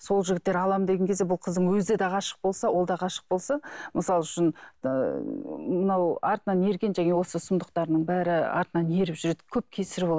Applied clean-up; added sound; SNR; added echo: none; none; none; none.